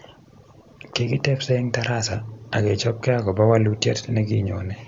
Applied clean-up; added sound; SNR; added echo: none; none; none; none.